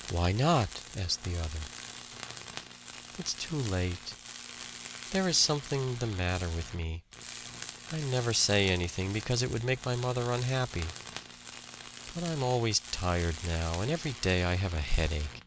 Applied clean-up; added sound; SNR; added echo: none; Tools; 13 dB; none.